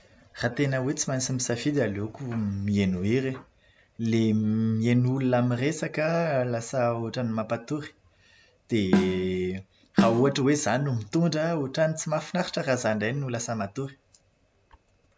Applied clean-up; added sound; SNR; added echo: none; Snare drum; -2 dB; none.